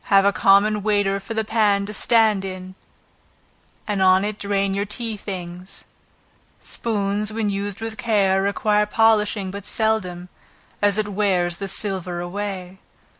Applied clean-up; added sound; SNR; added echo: none; none; none; none.